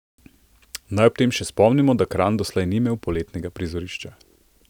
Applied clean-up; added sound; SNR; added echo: none; none; none; none.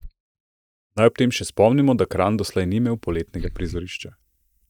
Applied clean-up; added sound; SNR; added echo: neural mask model DeepFilterNet 3.